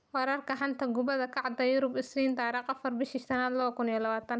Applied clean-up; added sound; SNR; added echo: none; none; none; none.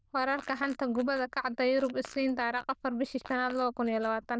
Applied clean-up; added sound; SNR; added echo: neural diffusion model UNIVERSE++.